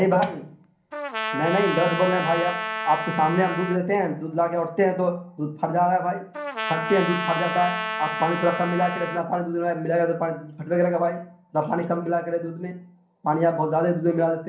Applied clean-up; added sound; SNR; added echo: none; Trumpet; 5 dB; reverberation time 0.6 s.